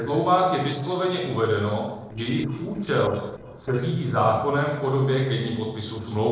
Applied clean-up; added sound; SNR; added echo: neural separator model SepFormer DNS4.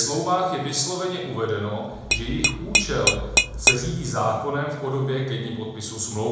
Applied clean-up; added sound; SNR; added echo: none; Tap / Glass; -3 dB; reverberation time 0.9 s.